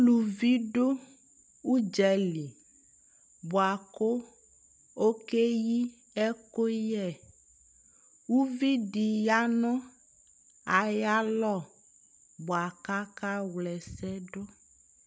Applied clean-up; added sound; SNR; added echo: none; none; none; none.